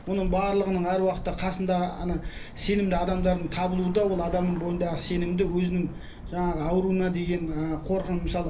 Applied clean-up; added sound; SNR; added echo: none; Bird; 9 dB; reverberation time 0.3 s.